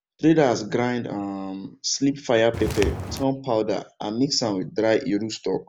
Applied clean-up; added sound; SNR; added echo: none; Walk, footsteps; 5 dB; none.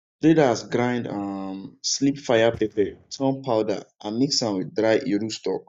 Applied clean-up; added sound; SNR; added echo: neural mask model DeepFilterNet 3.